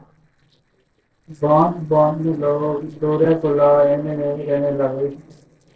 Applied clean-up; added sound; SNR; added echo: neural separator model SepFormer DNS4.